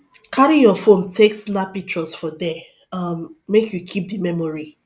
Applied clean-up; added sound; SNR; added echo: none; none; none; none.